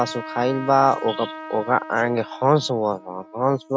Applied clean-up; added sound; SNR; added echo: none; Trumpet; 15 dB; none.